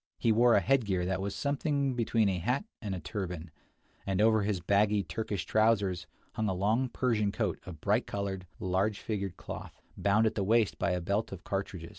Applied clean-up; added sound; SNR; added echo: none; none; none; none.